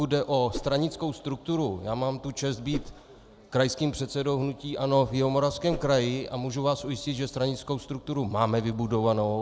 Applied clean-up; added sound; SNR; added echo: none; Whoosh, swoosh, swish; 10 dB; none.